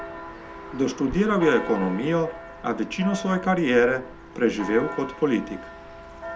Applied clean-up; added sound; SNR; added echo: none; Church bell; 12 dB; none.